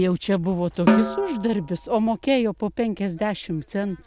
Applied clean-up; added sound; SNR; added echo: none; Snare drum; 3 dB; none.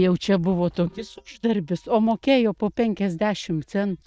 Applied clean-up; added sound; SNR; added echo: neural mask model DeepFilterNet 3.